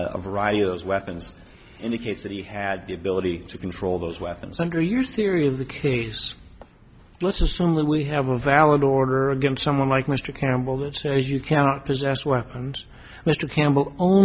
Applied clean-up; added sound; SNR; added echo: none; none; none; none.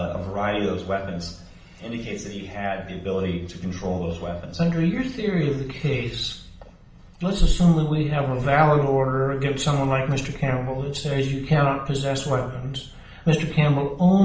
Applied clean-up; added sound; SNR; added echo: none; none; none; reverberation time 0.6 s.